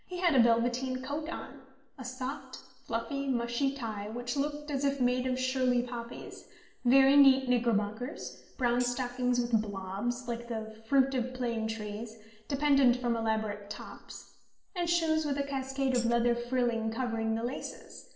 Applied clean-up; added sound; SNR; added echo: none; Tambourine; 15 dB; reverberation time 0.9 s.